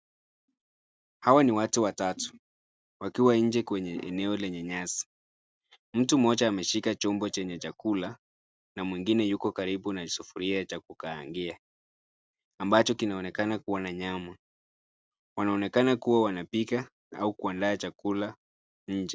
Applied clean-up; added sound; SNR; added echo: none; none; none; none.